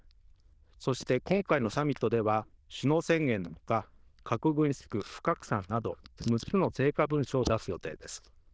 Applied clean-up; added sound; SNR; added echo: neural diffusion model UNIVERSE++.